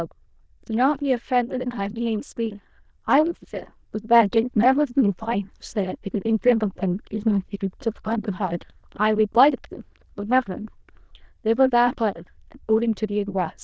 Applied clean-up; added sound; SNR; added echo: neural diffusion model UNIVERSE++.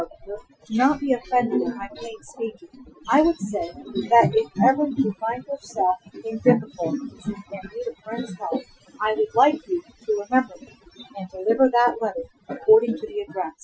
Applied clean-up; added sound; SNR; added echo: classical method Wiener filter.